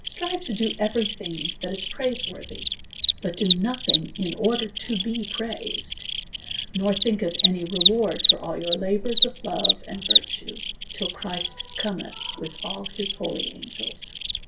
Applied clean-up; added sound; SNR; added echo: none; Cricket; -5 dB; reverberation time 0.2 s.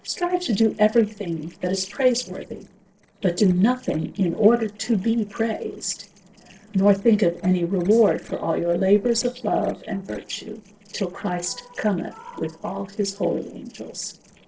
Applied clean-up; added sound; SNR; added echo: neural separator model SepFormer DNS4.